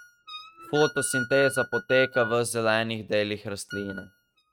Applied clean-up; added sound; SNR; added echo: neural mask model RNNoise.